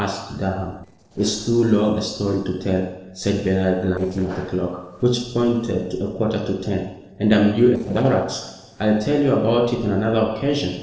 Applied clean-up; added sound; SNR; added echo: neural separator model SepFormer DNS4.